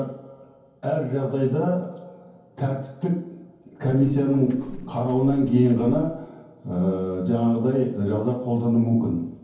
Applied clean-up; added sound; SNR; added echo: none; Walk, footsteps; 19 dB; reverberation time 0.9 s.